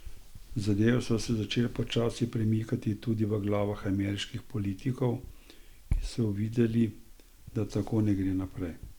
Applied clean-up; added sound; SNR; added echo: none; none; none; none.